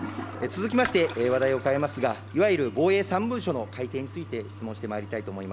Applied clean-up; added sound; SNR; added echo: none; Toilet flush; 12 dB; none.